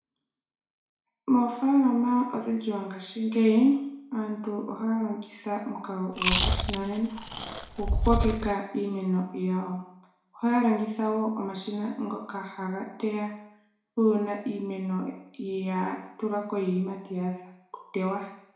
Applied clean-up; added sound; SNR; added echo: none; Chewing, mastication; 0 dB; reverberation time 0.6 s.